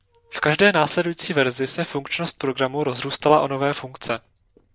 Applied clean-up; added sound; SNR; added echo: neural separator model SepFormer DNS4.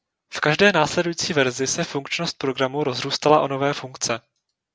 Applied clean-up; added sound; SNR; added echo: none; none; none; none.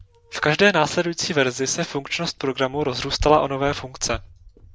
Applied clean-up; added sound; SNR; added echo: none; Bicycle; 16 dB; none.